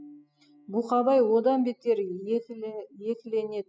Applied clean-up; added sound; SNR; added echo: classical method spectral subtraction.